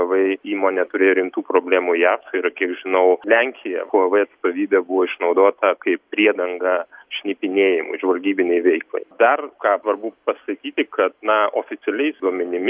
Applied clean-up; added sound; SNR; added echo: none; none; none; none.